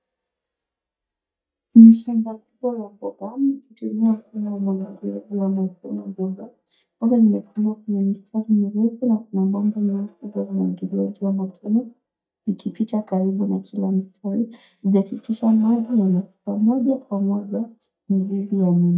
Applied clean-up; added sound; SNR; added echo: neural mask model DeepFilterNet 3.